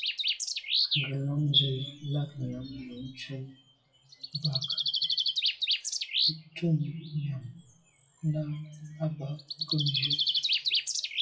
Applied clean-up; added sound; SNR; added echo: classical method WPE with log-MMSE.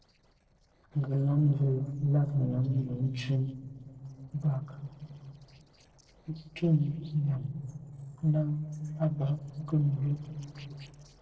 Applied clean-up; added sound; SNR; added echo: neural separator model SepFormer DNS4.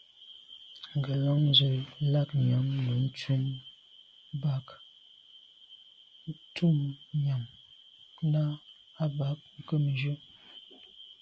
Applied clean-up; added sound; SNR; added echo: none; none; none; none.